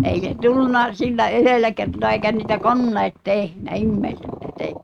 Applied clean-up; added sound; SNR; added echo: neural mask model RNNoise.